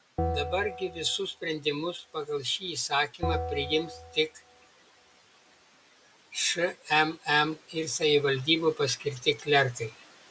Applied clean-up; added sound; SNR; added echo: none; Bell; 7 dB; none.